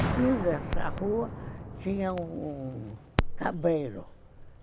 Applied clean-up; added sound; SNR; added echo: none; Boom + Crackle; 2 dB; none.